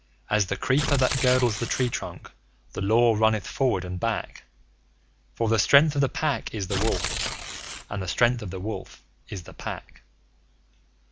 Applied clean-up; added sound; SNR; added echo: none; Tearing; 4 dB; none.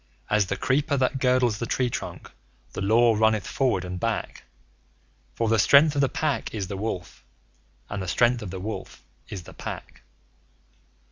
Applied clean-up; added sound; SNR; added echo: none; none; none; none.